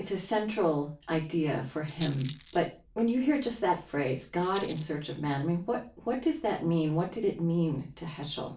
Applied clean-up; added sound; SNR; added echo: none; Rattle; 18 dB; reverberation time 0.3 s.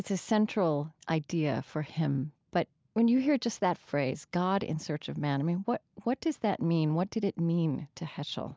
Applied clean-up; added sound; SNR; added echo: none; none; none; none.